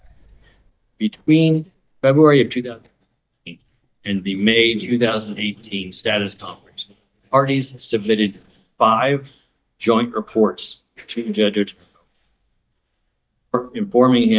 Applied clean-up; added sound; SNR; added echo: neural mask model DeepFilterNet 3.